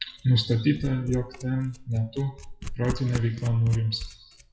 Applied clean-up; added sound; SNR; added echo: classical method WPE with log-MMSE.